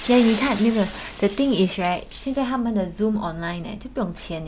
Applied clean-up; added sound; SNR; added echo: none; Shatter; 17 dB; none.